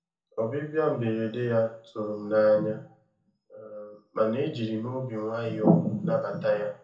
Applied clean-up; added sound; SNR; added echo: none; none; none; reverberation time 0.6 s.